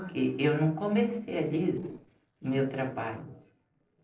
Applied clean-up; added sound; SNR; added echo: neural separator model SepFormer DNS4.